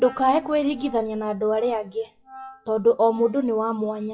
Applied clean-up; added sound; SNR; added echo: classical method WPE with log-MMSE.